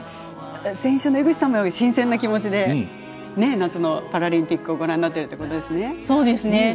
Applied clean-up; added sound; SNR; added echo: none; none; none; none.